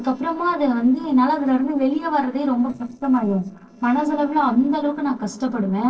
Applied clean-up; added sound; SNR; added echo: neural separator model SepFormer DNS4.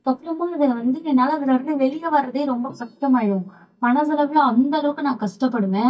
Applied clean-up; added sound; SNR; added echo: neural mask model DeepFilterNet 3.